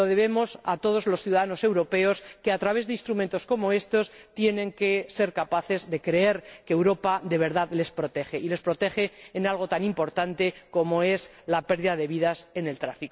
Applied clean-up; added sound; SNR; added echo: none; none; none; none.